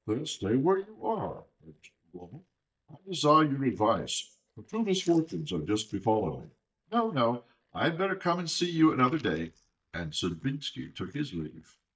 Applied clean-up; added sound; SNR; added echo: neural mask model DeepFilterNet 3.